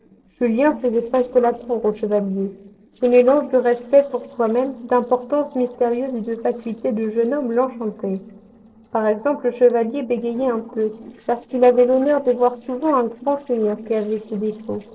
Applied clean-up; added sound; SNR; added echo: neural separator model SepFormer DNS4.